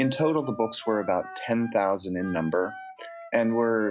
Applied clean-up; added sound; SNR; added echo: classical method log-MMSE.